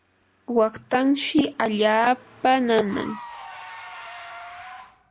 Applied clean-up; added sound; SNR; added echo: none; Engine / Car; 18 dB; none.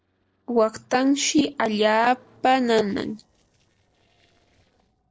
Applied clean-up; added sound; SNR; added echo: neural separator model SepFormer DNS4.